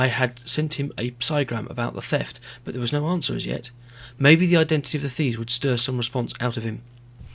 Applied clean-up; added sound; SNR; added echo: none; none; none; none.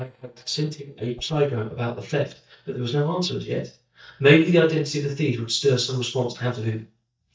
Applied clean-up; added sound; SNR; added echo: neural mask model DeepFilterNet 3.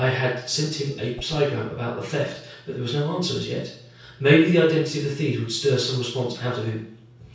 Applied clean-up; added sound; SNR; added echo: none; Whoosh, swoosh, swish; 18 dB; reverberation time 0.6 s.